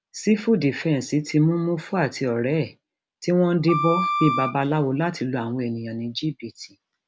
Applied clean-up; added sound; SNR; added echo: none; Wind instrument, woodwind instrument; 3 dB; none.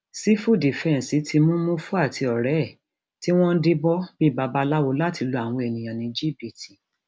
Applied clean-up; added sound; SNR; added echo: none; none; none; none.